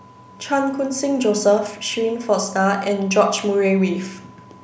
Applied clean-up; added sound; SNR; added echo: none; none; none; none.